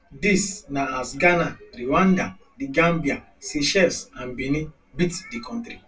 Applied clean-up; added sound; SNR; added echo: none; none; none; reverberation time 0.1 s.